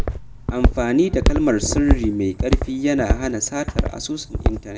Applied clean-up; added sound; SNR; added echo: none; Walk, footsteps; 0 dB; reverberation time 0.2 s.